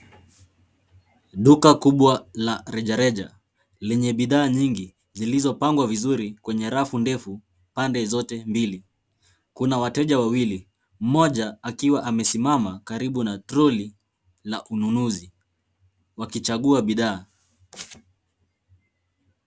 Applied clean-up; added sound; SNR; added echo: none; none; none; none.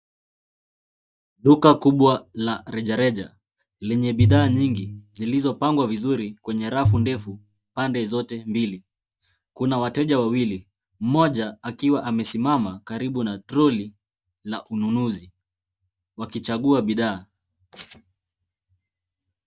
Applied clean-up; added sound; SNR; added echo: neural mask model DeepFilterNet 3.